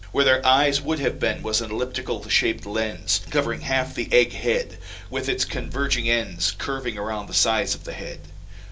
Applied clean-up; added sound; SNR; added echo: none; Mechanical fan; 14 dB; reverberation time 0.2 s.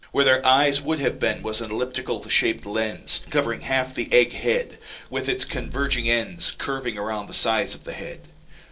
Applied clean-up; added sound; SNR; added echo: neural separator model SepFormer DNS4.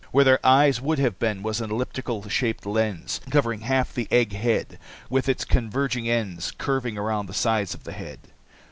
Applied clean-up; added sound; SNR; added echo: none; none; none; none.